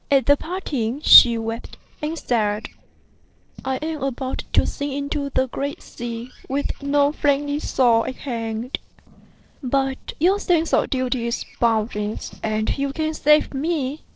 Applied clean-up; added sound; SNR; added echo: neural separator model SepFormer DNS4.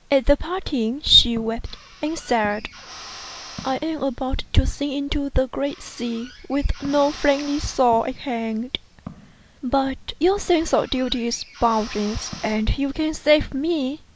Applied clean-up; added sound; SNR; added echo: none; Drill + Walk, footsteps; 19 dB; none.